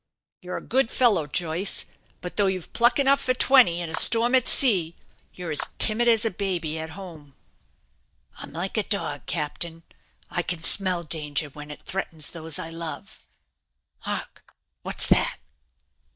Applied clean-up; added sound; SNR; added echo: neural mask model DeepFilterNet 3.